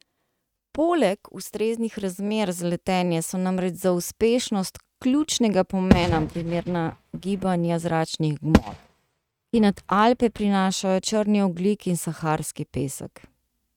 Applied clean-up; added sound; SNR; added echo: neural mask model RNNoise.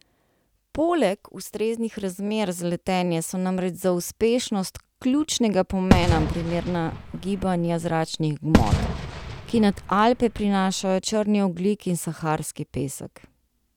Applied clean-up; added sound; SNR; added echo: none; Fireworks; 2 dB; none.